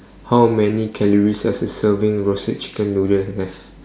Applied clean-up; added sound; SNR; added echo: none; none; none; none.